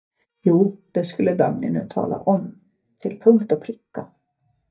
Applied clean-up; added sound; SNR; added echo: neural mask model DeepFilterNet 3.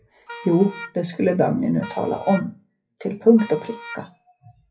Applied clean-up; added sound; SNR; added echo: classical method WPE with log-MMSE.